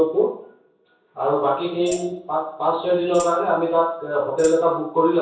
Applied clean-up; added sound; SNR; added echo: none; Tambourine; 19 dB; reverberation time 0.6 s.